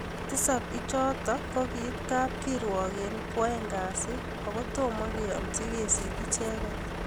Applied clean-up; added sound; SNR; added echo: none; Truck; 3 dB; none.